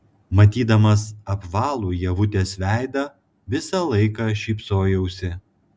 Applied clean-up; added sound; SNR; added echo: none; none; none; none.